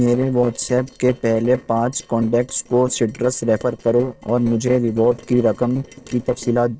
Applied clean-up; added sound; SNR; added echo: neural separator model SepFormer DNS4.